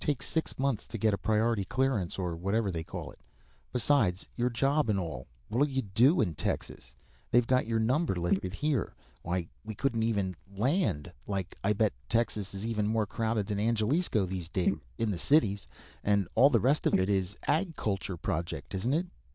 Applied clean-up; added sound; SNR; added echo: neural diffusion model UNIVERSE++.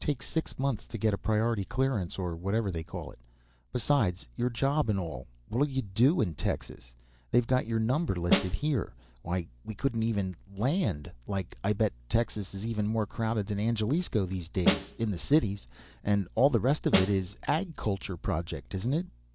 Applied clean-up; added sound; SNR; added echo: none; Snare drum; 1 dB; none.